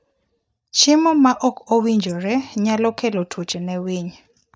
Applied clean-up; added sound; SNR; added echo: neural mask model DeepFilterNet 3.